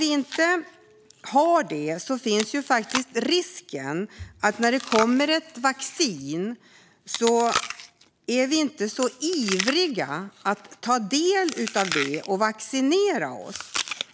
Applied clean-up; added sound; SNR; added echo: none; Chewing, mastication; 11 dB; none.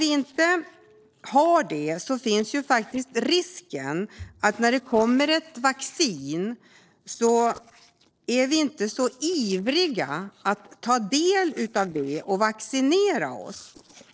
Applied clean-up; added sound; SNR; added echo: neural separator model SepFormer DNS4.